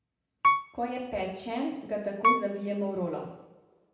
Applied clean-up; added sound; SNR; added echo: none; Piano; -2 dB; reverberation time 0.8 s.